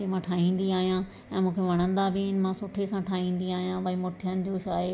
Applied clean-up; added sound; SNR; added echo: none; none; none; none.